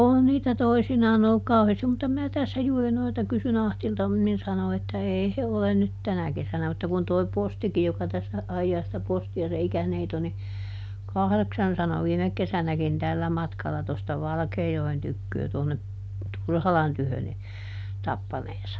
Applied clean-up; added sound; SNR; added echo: none; none; none; none.